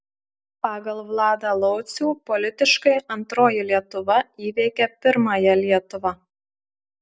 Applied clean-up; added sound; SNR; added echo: none; none; none; none.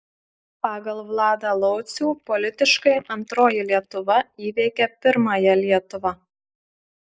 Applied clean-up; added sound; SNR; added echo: neural mask model Resemble Enhance denoiser.